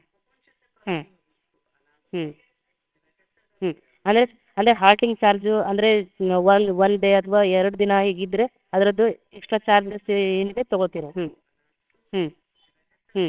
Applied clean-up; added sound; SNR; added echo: neural separator model SepFormer WHAMR!.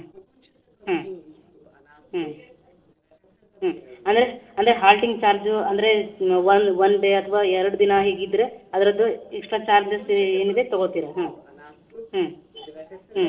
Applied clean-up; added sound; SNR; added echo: neural separator model SepFormer DNS4.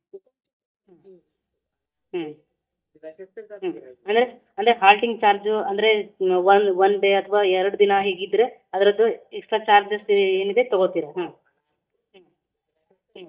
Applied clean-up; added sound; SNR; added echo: neural mask model DeepFilterNet 3.